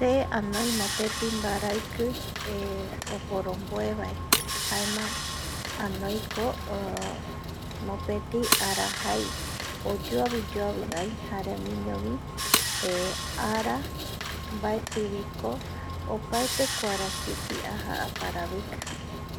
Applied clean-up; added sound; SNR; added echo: none; Shatter + Sawing; 0 dB; none.